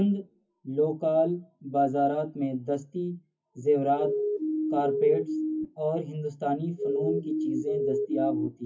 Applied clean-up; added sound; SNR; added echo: classical method WPE with log-MMSE.